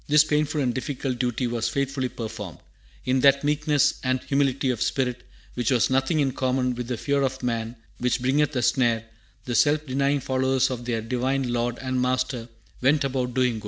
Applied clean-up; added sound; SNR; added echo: none; none; none; none.